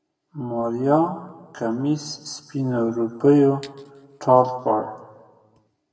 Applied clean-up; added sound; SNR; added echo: none; none; none; reverberation time 1.0 s.